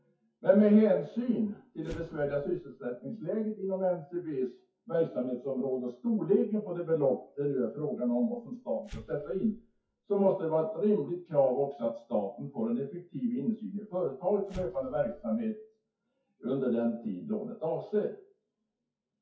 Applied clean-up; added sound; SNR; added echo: classical method WPE with log-MMSE.